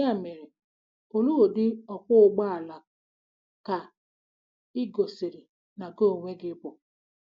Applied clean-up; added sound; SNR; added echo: none; none; none; none.